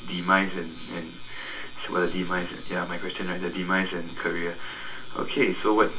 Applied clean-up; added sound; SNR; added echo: none; none; none; reverberation time 0.2 s.